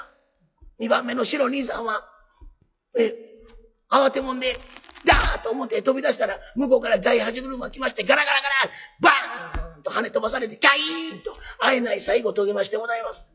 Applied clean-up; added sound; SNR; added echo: classical method log-MMSE.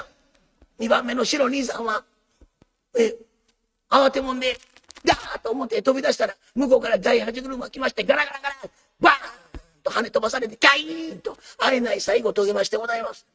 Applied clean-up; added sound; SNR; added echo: neural mask model RNNoise.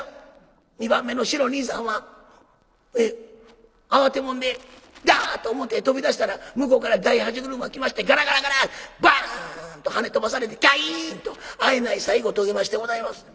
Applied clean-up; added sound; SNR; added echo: neural separator model SepFormer DNS4.